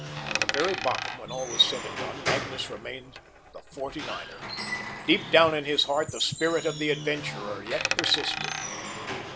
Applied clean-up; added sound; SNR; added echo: none; Coin (dropping) + Squeak / Wood; 5 dB; none.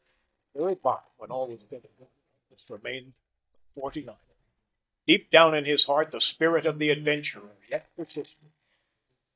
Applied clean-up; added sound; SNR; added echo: neural mask model DeepFilterNet 3.